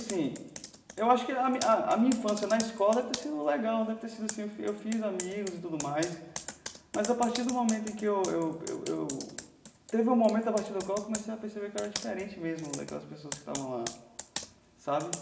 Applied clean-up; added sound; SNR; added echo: none; Computer keyboard; 13 dB; reverberation time 1.1 s.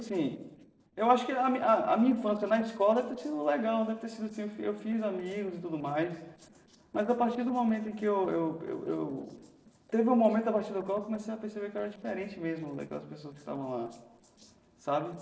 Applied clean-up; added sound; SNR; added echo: neural separator model SepFormer DNS4.